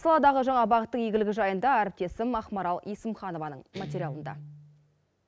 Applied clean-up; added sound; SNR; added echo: none; Guitar; 19 dB; none.